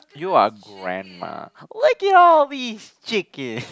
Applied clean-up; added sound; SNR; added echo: none; none; none; none.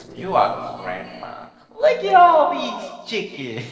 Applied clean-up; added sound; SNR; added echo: neural separator model SepFormer DNS4.